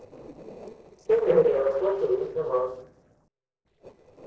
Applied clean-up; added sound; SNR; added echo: neural separator model SepFormer DNS4.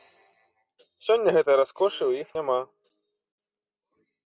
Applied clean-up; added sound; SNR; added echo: none; none; none; none.